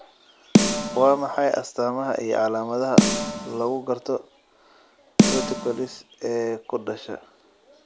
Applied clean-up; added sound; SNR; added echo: none; Snare drum; -1 dB; none.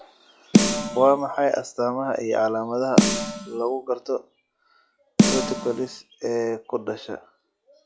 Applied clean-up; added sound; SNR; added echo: classical method log-MMSE.